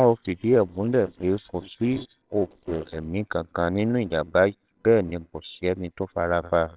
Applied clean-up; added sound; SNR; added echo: neural separator model SepFormer WHAMR!.